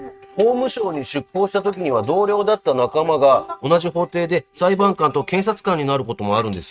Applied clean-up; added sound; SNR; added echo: neural mask model RNNoise.